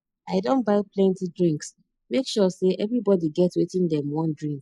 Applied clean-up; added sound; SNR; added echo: neural mask model Resemble Enhance denoiser.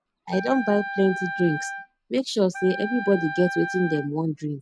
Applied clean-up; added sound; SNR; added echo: none; Wind instrument, woodwind instrument; 9 dB; none.